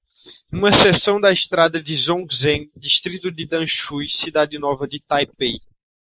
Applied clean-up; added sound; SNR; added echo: neural mask model Resemble Enhance denoiser.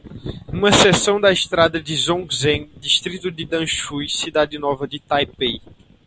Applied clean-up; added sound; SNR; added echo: none; none; none; none.